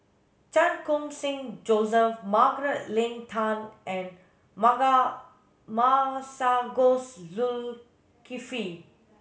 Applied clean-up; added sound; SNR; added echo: none; none; none; none.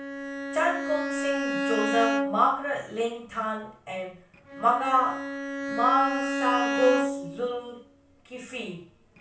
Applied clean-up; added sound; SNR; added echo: none; Bowed string instrument; 3 dB; reverberation time 0.3 s.